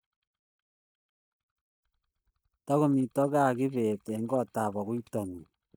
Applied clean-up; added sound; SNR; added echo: neural mask model DeepFilterNet 3.